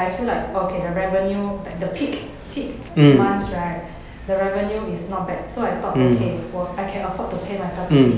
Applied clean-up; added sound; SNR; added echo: none; none; none; none.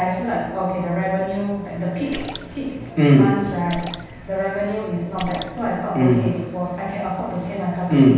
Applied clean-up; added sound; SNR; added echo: none; Splash, splatter; 16 dB; reverberation time 0.9 s.